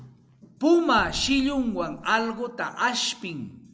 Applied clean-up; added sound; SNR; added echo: none; Bass drum; 17 dB; none.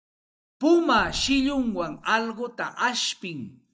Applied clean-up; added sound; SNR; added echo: neural mask model DeepFilterNet 3.